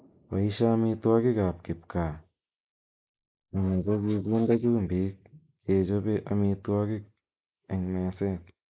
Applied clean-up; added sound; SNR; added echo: neural mask model Resemble Enhance denoiser.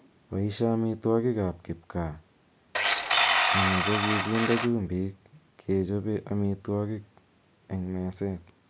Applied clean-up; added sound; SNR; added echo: none; Tools; -2 dB; none.